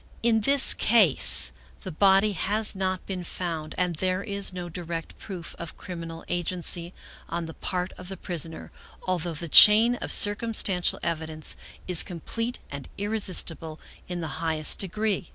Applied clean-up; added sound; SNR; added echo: none; none; none; none.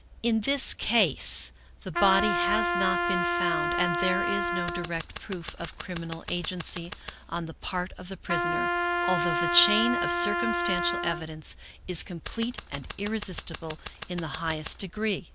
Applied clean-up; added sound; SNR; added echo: none; Trumpet + Scissors; 1 dB; none.